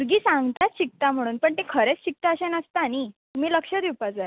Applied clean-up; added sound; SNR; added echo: none; none; none; none.